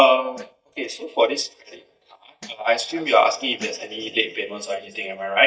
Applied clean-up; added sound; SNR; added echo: neural mask model DeepFilterNet 3.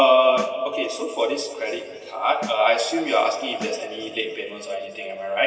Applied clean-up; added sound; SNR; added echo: none; Snare drum; 18 dB; reverberation time 2.3 s.